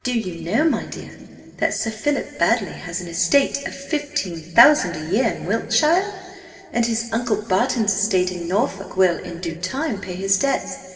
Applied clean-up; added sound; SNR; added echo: none; none; none; reverberation time 2.3 s.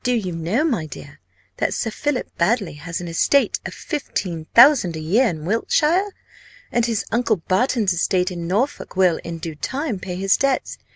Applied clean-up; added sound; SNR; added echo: none; none; none; none.